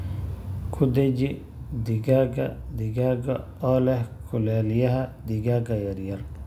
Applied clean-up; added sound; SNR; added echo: none; none; none; none.